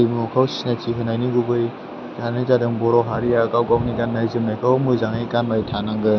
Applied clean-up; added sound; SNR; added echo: none; none; none; none.